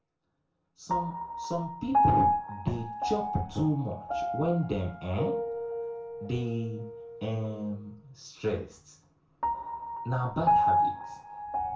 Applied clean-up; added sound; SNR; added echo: none; Piano; -2 dB; reverberation time 0.3 s.